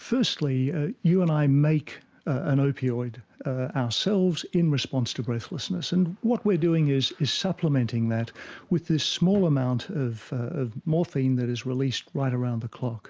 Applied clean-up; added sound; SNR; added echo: none; none; none; none.